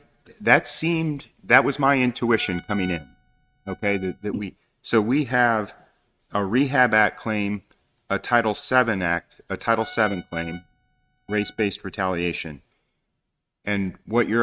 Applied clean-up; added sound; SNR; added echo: neural mask model RNNoise.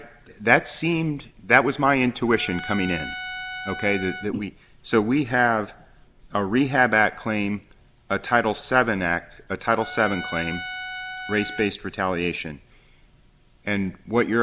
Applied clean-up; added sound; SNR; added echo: none; Trumpet; 12 dB; none.